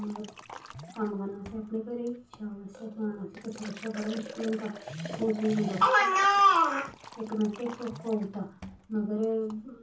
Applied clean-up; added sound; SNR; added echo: none; Liquid; 16 dB; reverberation time 0.3 s.